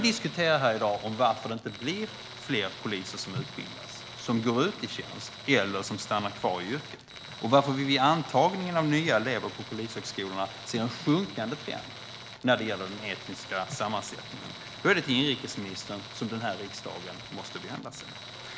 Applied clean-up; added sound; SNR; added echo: none; Tools; 14 dB; none.